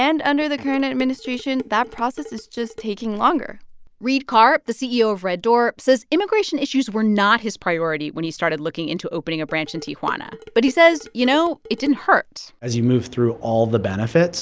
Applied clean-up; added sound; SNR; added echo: none; Dishes, pots, and pans; 19 dB; none.